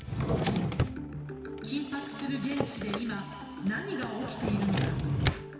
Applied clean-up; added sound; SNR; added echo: none; Drawer open or close; -2 dB; reverberation time 2.5 s.